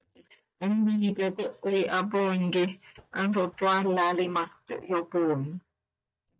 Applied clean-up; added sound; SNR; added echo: neural mask model DeepFilterNet 3.